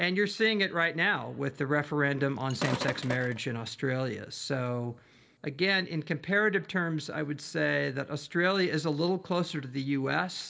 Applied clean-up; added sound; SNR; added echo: none; Sink (filling or washing); 8 dB; reverberation time 0.5 s.